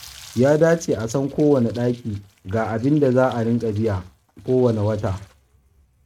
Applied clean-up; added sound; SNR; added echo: neural mask model RNNoise.